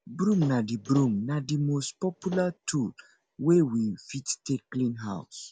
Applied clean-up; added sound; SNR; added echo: none; Slam / Wood; 16 dB; none.